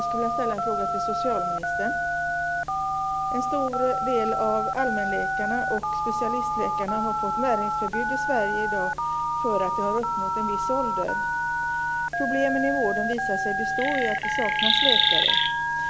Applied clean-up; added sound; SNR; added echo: none; Telephone + Chirp, tweet; -4 dB; none.